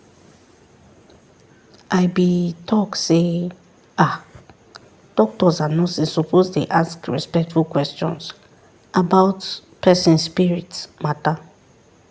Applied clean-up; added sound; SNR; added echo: none; none; none; none.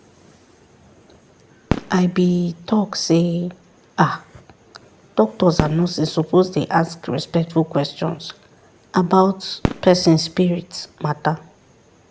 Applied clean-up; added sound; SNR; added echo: none; Fireworks; 10 dB; none.